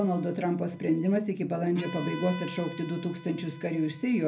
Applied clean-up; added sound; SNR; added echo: none; Bowed string instrument; 18 dB; reverberation time 0.3 s.